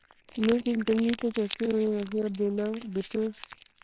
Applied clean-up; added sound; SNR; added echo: neural separator model SepFormer WHAMR!.